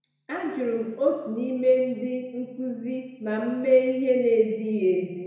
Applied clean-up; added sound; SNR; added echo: none; none; none; reverberation time 1.0 s.